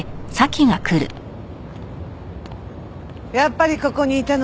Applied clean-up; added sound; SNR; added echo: none; none; none; none.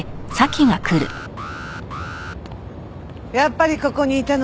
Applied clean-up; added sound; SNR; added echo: none; Alarm; 15 dB; none.